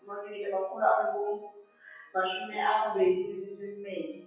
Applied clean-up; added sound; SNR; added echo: classical method WPE with log-MMSE.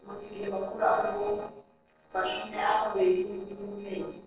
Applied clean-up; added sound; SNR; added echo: neural separator model SepFormer DNS4.